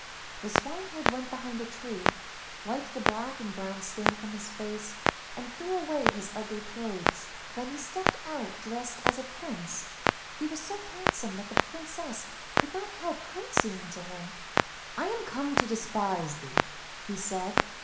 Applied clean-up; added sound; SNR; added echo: none; Clock; -3 dB; reverberation time 1.0 s.